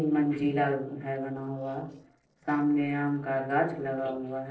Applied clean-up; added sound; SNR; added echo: neural separator model SepFormer DNS4.